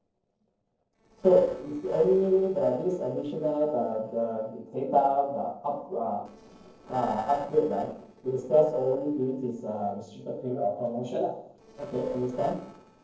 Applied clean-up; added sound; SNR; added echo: neural separator model SepFormer DNS4.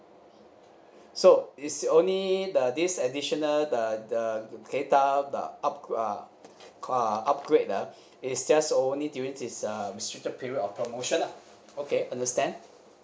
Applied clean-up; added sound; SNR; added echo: none; none; none; none.